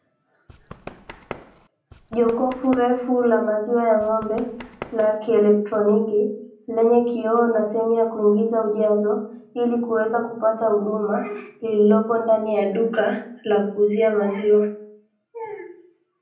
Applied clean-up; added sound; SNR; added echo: none; Run; 18 dB; reverberation time 0.6 s.